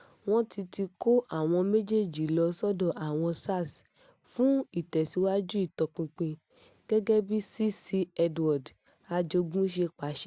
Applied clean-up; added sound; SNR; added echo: none; none; none; none.